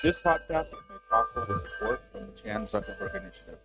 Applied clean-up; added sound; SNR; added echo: neural mask model RNNoise.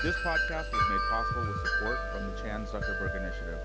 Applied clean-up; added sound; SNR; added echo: none; Wind chime; -2 dB; none.